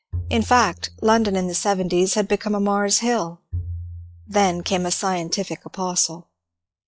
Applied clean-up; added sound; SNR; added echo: classical method log-MMSE.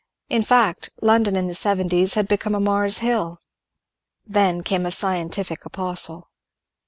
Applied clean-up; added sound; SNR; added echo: none; none; none; none.